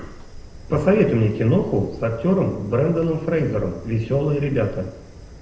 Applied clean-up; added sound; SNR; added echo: none; Fire; 18 dB; reverberation time 0.8 s.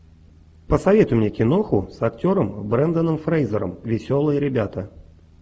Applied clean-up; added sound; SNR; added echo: none; none; none; none.